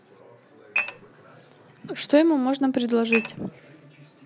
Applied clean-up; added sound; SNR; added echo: none; Dishes, pots, and pans / Glass; 2 dB; none.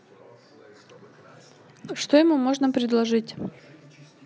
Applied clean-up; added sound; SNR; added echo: none; none; none; none.